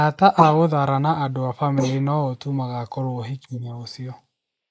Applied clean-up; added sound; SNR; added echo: neural mask model Resemble Enhance denoiser.